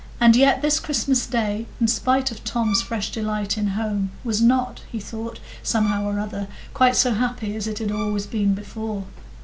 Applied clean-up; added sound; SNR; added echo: none; Bowed string instrument; 17 dB; none.